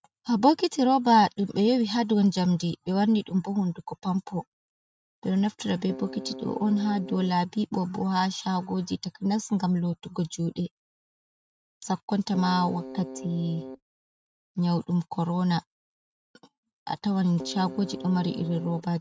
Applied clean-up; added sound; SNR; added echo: neural mask model RNNoise.